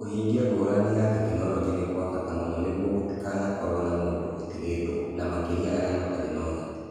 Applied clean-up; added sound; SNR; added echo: none; none; none; reverberation time 1.8 s.